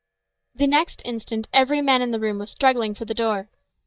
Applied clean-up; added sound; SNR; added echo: neural mask model DeepFilterNet 3.